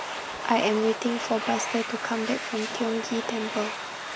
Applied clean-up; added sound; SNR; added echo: none; Domestic sounds, home sounds; 5 dB; none.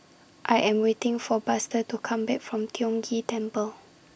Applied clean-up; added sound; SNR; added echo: none; none; none; none.